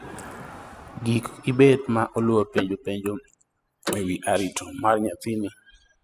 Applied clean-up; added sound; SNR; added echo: classical method spectral subtraction.